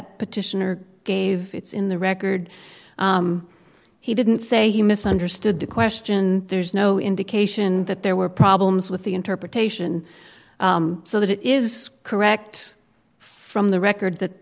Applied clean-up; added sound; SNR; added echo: none; none; none; none.